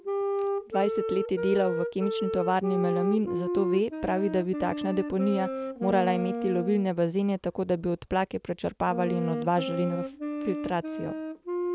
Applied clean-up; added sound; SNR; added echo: none; Wind instrument, woodwind instrument; 4 dB; none.